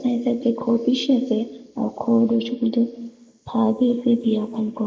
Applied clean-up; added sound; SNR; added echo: neural mask model Resemble Enhance denoiser.